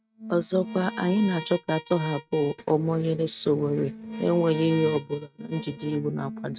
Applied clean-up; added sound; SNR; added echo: neural mask model RNNoise.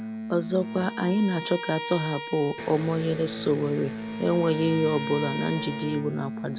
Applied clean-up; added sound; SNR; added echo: none; Bowed string instrument + Electric guitar; 7 dB; none.